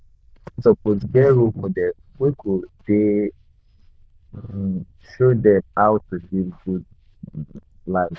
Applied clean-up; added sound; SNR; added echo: neural diffusion model UNIVERSE++.